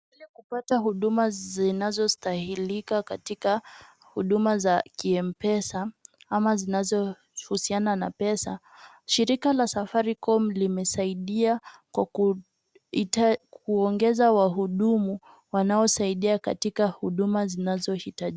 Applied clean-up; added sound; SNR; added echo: none; none; none; none.